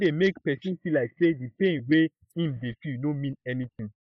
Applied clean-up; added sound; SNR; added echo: neural mask model Resemble Enhance denoiser.